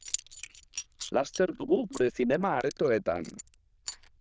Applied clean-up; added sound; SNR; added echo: neural diffusion model UNIVERSE++.